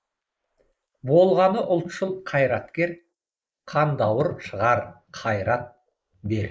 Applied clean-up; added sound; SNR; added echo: neural mask model Resemble Enhance denoiser.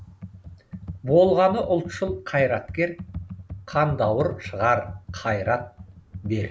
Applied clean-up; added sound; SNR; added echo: none; Computer keyboard; 13 dB; none.